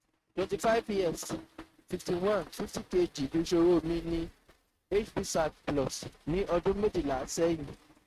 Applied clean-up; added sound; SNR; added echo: neural mask model RNNoise.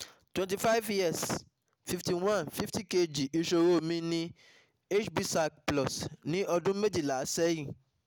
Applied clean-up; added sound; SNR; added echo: none; none; none; none.